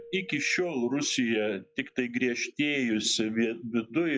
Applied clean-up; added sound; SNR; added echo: classical method log-MMSE.